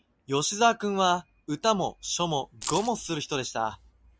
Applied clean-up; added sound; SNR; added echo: none; Keys jangling; 9 dB; none.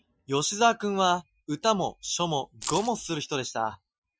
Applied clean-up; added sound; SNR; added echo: classical method Wiener filter.